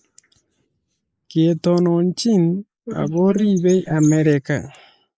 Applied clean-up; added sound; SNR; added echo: neural mask model Resemble Enhance denoiser.